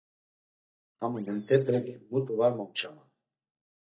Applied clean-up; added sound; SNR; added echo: neural mask model DeepFilterNet 3.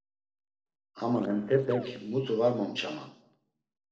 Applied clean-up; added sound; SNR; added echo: neural separator model SepFormer DNS4.